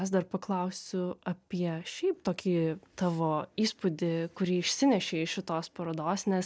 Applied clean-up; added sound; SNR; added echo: none; none; none; none.